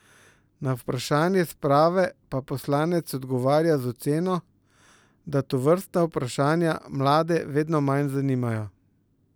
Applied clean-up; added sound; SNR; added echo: none; none; none; none.